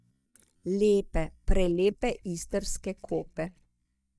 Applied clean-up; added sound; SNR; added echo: neural mask model DeepFilterNet 3.